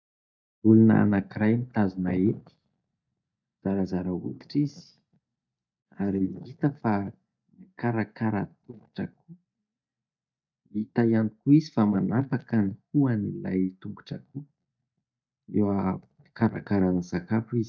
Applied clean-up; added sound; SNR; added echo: neural mask model DeepFilterNet 3.